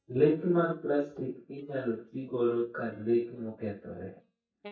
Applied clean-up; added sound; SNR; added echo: neural mask model DeepFilterNet 3.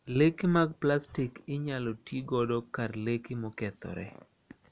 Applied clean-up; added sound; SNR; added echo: none; none; none; none.